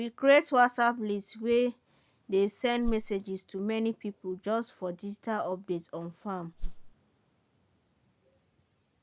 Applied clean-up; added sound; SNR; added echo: none; Whoosh, swoosh, swish; 2 dB; none.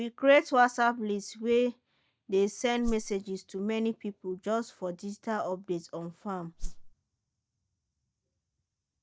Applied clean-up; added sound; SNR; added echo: neural mask model DeepFilterNet 3.